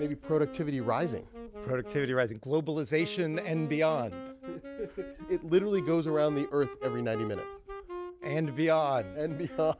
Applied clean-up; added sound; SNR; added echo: none; Wind instrument, woodwind instrument; 13 dB; none.